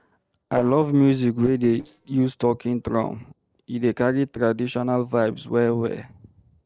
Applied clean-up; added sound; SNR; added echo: neural separator model SepFormer DNS4.